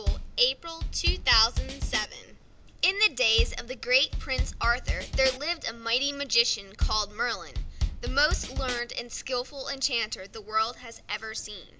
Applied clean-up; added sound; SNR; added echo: none; Bass drum / Snare drum / Drum kit; 1 dB; none.